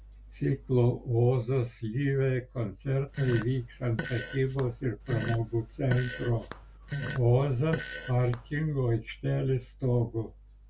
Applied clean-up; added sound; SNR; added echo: none; Fart; 10 dB; none.